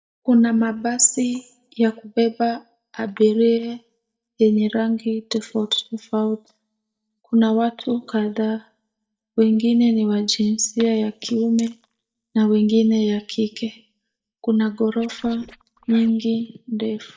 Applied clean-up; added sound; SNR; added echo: neural mask model DeepFilterNet 3.